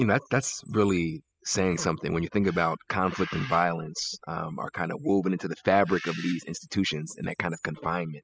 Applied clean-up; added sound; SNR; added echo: classical method spectral subtraction.